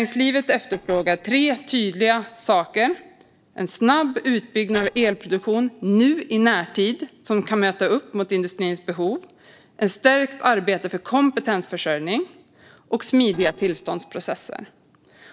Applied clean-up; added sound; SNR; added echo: neural separator model SepFormer DNS4.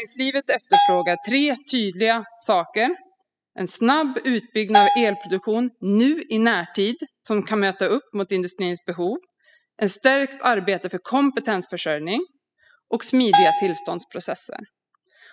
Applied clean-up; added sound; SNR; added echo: classical method spectral subtraction.